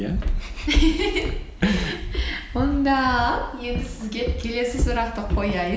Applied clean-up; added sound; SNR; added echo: none; Walk, footsteps; 2 dB; none.